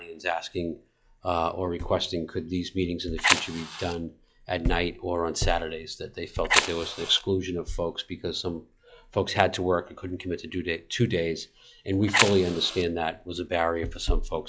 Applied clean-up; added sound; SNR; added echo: classical method log-MMSE.